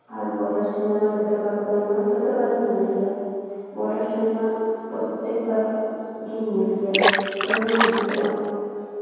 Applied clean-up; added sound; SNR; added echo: none; Splash, splatter; -1 dB; reverberation time 2.2 s.